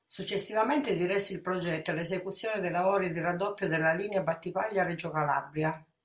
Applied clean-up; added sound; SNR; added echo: none; none; none; none.